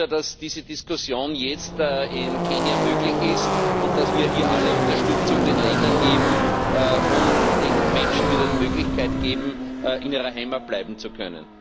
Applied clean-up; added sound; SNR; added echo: none; Car passing by / Race car, auto racing; -4 dB; none.